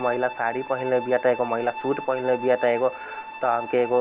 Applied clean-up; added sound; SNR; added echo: none; Bowed string instrument; 12 dB; reverberation time 1.1 s.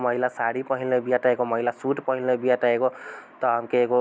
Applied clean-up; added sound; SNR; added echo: none; none; none; none.